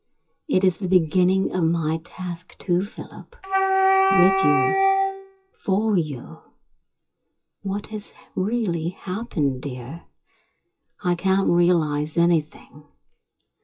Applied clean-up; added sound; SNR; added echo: classical method WPE with log-MMSE.